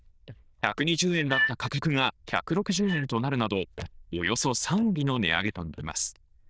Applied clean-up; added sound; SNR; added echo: neural diffusion model UNIVERSE++.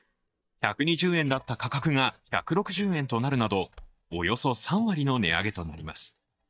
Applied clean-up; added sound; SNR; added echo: neural mask model DeepFilterNet 3.